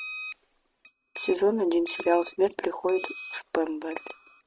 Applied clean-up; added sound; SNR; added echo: neural mask model RNNoise.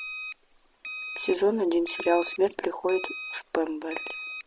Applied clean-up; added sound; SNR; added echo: none; Alarm; 11 dB; none.